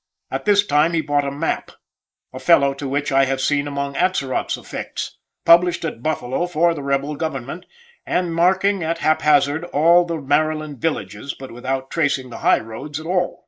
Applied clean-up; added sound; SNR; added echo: neural mask model Resemble Enhance denoiser.